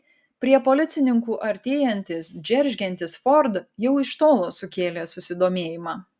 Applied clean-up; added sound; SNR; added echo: none; none; none; none.